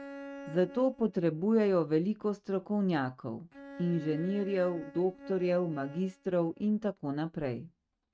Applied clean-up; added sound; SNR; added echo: neural mask model RNNoise.